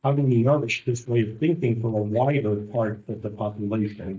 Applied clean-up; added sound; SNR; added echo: neural mask model DeepFilterNet 3.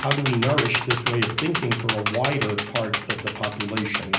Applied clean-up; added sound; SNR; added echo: none; Computer keyboard; 2 dB; reverberation time 0.5 s.